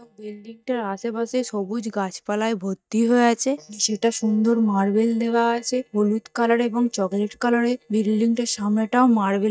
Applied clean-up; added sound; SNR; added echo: neural mask model DeepFilterNet 3.